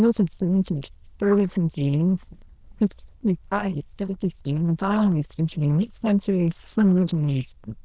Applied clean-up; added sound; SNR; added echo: neural diffusion model UNIVERSE++.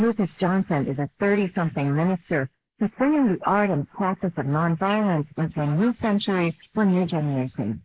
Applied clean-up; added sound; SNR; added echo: neural mask model Resemble Enhance denoiser.